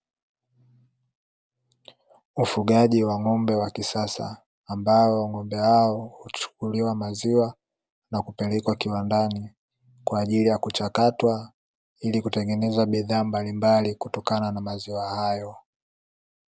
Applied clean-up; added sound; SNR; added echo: none; none; none; none.